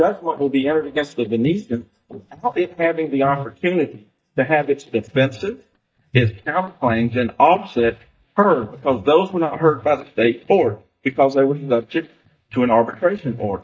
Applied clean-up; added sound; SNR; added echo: neural mask model DeepFilterNet 3.